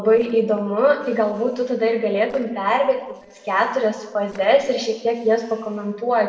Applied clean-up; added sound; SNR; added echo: neural separator model SepFormer DNS4.